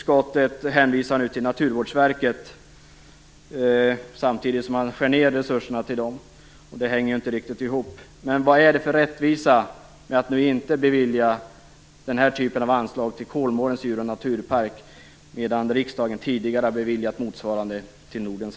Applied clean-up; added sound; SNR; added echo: none; none; none; none.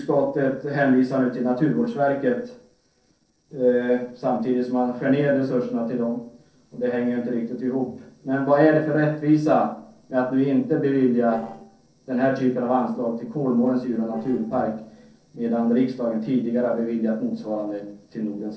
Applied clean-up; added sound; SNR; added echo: neural separator model SepFormer DNS4.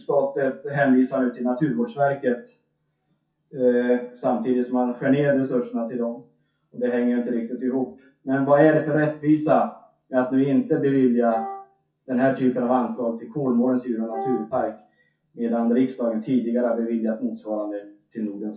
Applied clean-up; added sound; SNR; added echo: classical method WPE with log-MMSE.